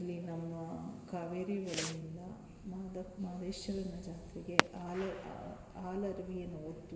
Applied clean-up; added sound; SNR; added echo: none; Fireworks; 3 dB; reverberation time 2.8 s.